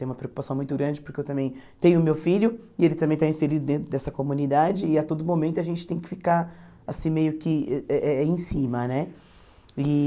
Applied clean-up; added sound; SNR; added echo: none; none; none; none.